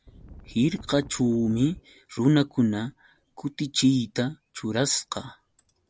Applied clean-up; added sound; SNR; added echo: none; Wind; 20 dB; none.